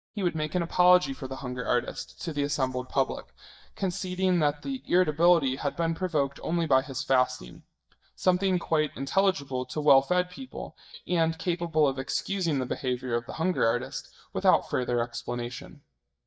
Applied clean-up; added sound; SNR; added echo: neural mask model DeepFilterNet 3.